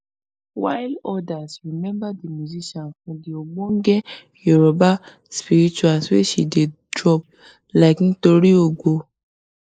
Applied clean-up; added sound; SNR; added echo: neural mask model Resemble Enhance denoiser.